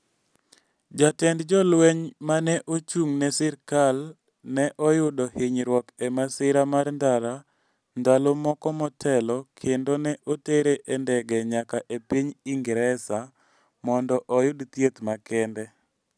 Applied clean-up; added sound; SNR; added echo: none; none; none; none.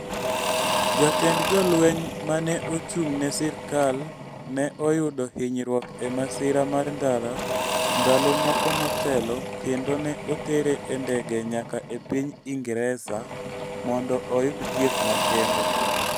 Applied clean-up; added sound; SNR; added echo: none; Engine / Drill / Mechanisms; 2 dB; none.